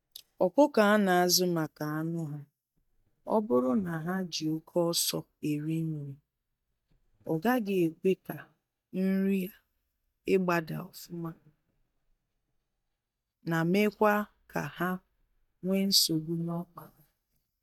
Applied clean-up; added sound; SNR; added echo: neural mask model DeepFilterNet 3.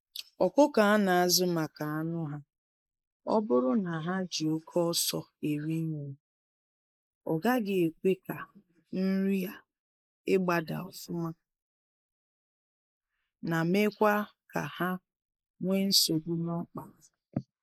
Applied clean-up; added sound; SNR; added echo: neural mask model Resemble Enhance denoiser.